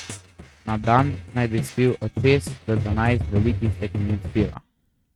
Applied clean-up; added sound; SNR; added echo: neural mask model RNNoise.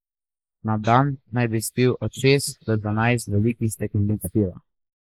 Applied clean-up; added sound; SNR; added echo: neural mask model Resemble Enhance denoiser.